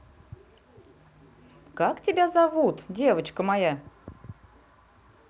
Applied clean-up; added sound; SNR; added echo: none; none; none; none.